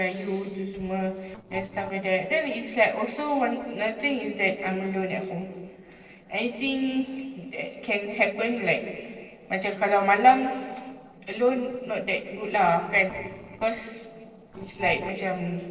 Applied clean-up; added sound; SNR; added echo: neural separator model SepFormer DNS4.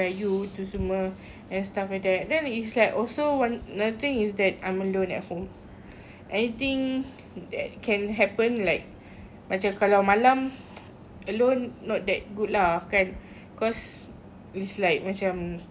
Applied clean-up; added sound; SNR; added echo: none; none; none; none.